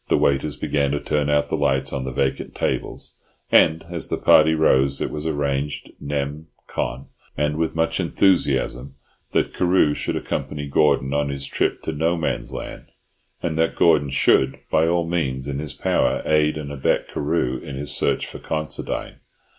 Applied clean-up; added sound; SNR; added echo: none; none; none; none.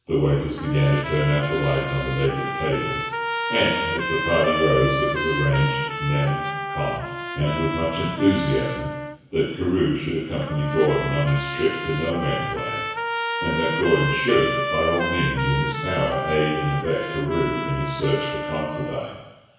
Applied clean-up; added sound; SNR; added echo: none; Trumpet; 5 dB; reverberation time 1.1 s.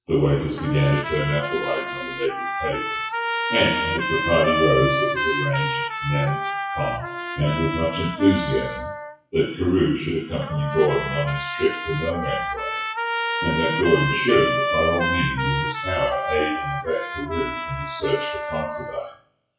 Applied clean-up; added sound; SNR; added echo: classical method WPE with log-MMSE.